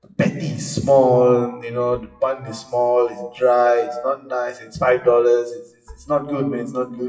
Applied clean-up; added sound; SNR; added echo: classical method WPE with log-MMSE.